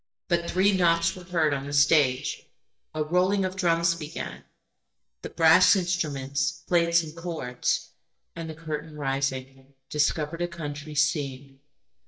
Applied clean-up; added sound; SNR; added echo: neural mask model DeepFilterNet 3.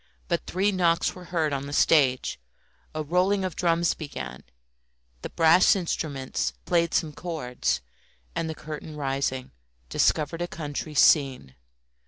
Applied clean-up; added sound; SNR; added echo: none; none; none; none.